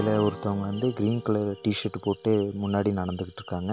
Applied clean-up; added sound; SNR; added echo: none; Strum; 17 dB; none.